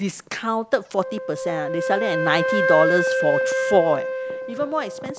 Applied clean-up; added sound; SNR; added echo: none; Wind instrument, woodwind instrument; 1 dB; none.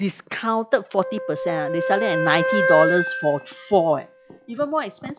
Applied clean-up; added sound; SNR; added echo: classical method log-MMSE.